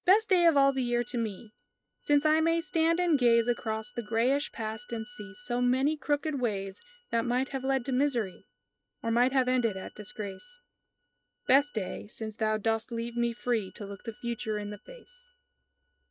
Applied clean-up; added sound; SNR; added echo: neural mask model RNNoise.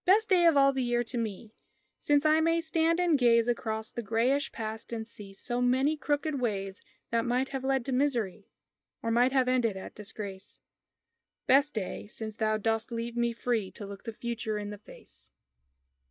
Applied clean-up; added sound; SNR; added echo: neural mask model DeepFilterNet 3.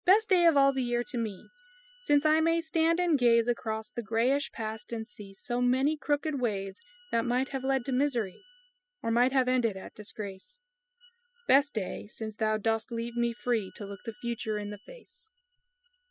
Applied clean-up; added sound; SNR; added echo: classical method spectral subtraction.